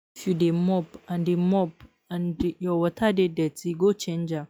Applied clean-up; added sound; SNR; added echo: classical method log-MMSE.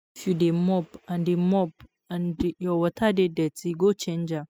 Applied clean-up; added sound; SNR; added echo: classical method spectral subtraction.